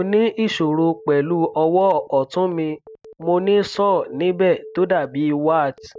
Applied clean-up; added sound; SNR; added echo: neural mask model RNNoise.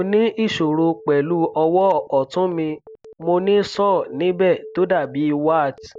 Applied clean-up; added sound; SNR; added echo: none; Telephone; 19 dB; none.